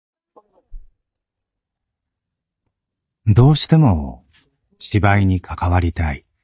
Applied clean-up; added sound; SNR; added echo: neural mask model DeepFilterNet 3.